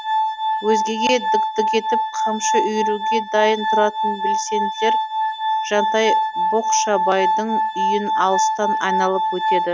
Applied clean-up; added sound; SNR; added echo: none; Glass; -2 dB; none.